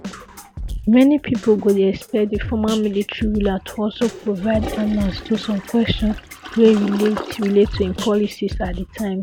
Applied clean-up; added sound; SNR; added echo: none; Toilet flush + Drum kit; 11 dB; none.